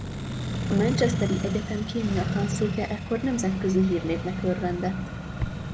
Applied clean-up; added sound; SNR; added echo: none; Accelerating, revving, vroom; 3 dB; none.